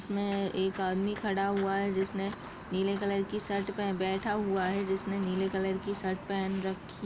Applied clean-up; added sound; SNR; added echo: none; Walk, footsteps; 13 dB; none.